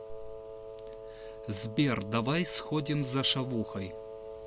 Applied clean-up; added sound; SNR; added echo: none; Wind instrument, woodwind instrument; 14 dB; none.